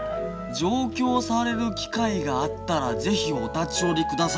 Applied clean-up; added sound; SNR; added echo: none; none; none; none.